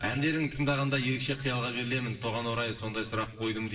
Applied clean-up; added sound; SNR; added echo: neural separator model SepFormer DNS4.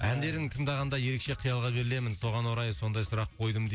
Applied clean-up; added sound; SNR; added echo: none; none; none; none.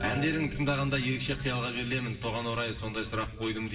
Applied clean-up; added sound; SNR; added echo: none; Bass guitar; 16 dB; reverberation time 2.5 s.